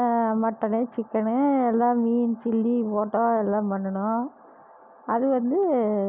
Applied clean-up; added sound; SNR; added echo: none; none; none; none.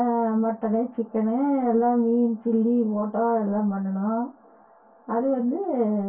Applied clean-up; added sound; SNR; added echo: none; none; none; reverberation time 0.2 s.